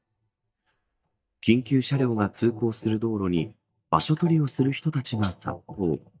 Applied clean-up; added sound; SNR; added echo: neural mask model DeepFilterNet 3.